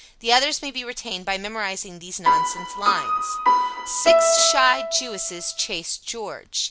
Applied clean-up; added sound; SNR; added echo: none; Piano; -4 dB; none.